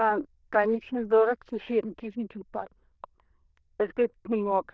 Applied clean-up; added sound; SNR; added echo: neural diffusion model UNIVERSE++.